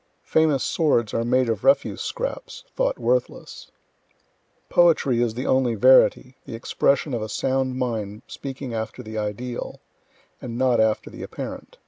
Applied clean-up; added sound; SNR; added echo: none; none; none; none.